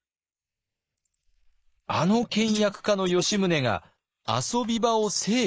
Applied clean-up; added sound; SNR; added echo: neural mask model Resemble Enhance denoiser.